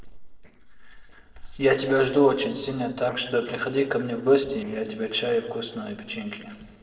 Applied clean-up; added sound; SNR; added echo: neural separator model SepFormer DNS4.